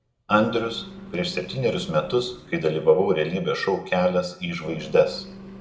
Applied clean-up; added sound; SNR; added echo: none; Engine; 19 dB; reverberation time 1.1 s.